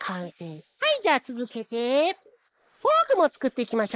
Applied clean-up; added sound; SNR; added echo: neural mask model Resemble Enhance denoiser.